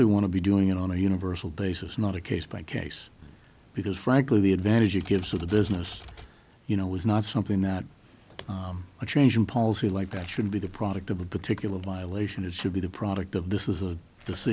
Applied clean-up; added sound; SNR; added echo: none; Typewriter; 17 dB; none.